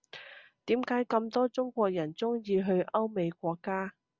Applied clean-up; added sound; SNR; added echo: none; none; none; none.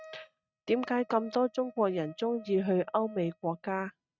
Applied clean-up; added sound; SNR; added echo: neural mask model RNNoise.